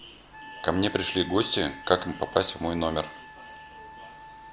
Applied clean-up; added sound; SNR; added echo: none; Wind instrument, woodwind instrument; 17 dB; none.